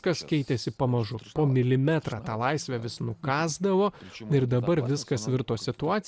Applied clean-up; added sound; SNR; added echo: none; none; none; none.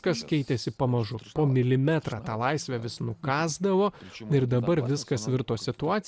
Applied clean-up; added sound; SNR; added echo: none; Brass instrument; 19 dB; none.